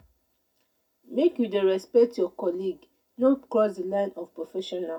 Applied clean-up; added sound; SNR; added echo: none; none; none; reverberation time 0.4 s.